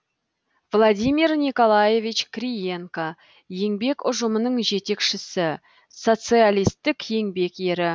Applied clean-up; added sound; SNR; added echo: none; none; none; none.